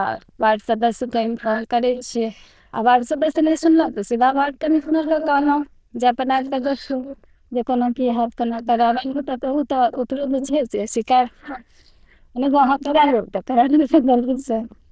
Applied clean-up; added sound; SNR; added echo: neural diffusion model UNIVERSE++.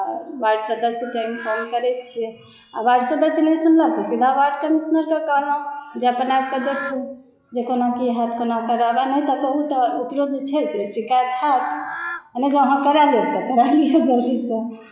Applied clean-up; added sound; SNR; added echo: classical method log-MMSE.